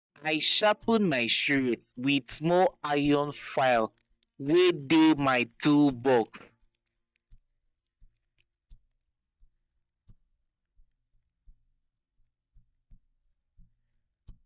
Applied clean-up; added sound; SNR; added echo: neural mask model DeepFilterNet 3.